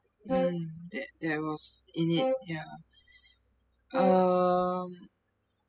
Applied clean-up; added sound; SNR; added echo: classical method spectral subtraction.